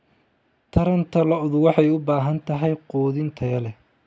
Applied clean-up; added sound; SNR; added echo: none; none; none; none.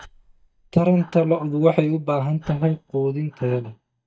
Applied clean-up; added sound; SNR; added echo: neural mask model DeepFilterNet 3.